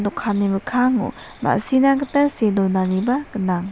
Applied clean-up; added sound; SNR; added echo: none; none; none; none.